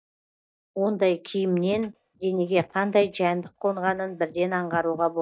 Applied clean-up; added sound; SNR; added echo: neural mask model DeepFilterNet 3.